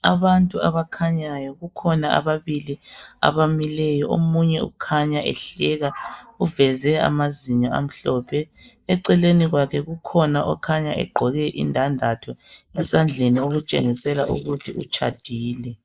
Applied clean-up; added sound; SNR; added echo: neural mask model Resemble Enhance denoiser.